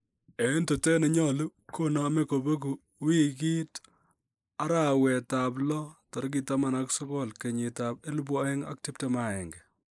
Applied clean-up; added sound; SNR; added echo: neural mask model Resemble Enhance denoiser.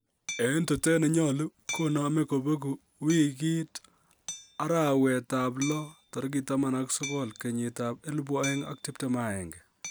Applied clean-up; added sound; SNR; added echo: none; Hammer; 16 dB; none.